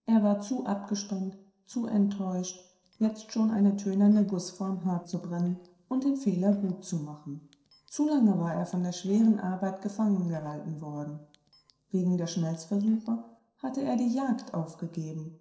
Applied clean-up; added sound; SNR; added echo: neural separator model SepFormer DNS4.